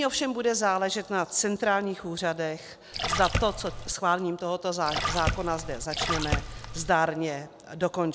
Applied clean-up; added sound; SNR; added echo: none; Splash, splatter; 2 dB; none.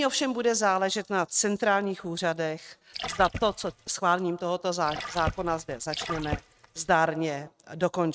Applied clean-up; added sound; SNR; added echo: neural mask model RNNoise.